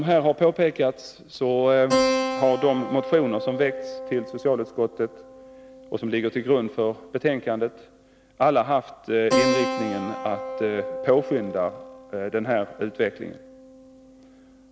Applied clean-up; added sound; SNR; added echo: none; Keyboard (musical); 7 dB; none.